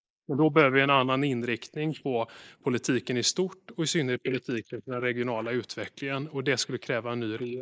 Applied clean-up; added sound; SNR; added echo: neural mask model Resemble Enhance denoiser.